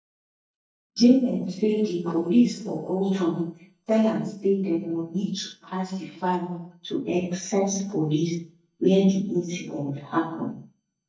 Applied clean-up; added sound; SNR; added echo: neural mask model DeepFilterNet 3.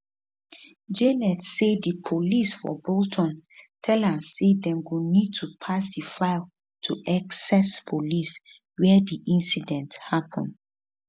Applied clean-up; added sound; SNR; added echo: none; none; none; none.